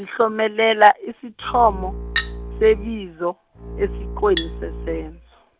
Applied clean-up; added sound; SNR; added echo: none; Chink, clink + Bowed string instrument; 10 dB; none.